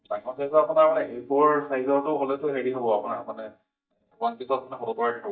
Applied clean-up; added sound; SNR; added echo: neural mask model DeepFilterNet 3.